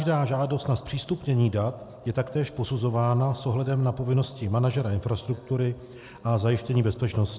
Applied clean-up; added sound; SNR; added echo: none; none; none; none.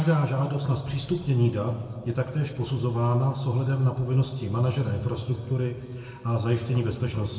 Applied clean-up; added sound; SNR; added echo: none; none; none; reverberation time 1.8 s.